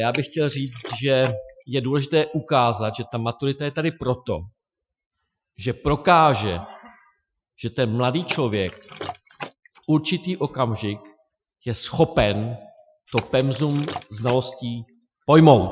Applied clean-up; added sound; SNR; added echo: classical method Wiener filter.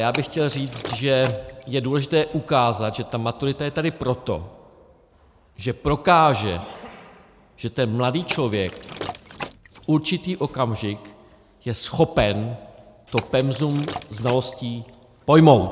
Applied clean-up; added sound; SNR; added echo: none; Liquid; 14 dB; none.